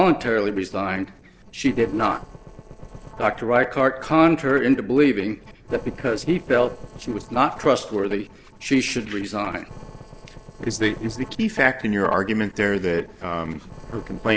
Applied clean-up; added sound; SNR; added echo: neural separator model SepFormer DNS4.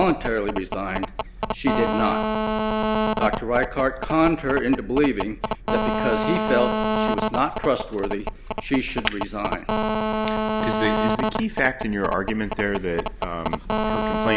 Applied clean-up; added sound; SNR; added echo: none; Telephone; 0 dB; none.